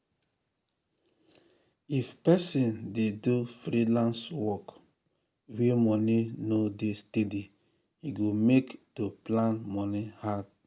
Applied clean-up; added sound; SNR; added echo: none; none; none; none.